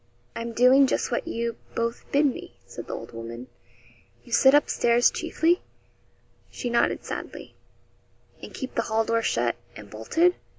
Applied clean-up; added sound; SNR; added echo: none; none; none; none.